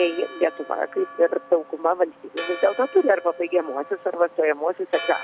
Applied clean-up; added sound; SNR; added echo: none; Church bell; 16 dB; none.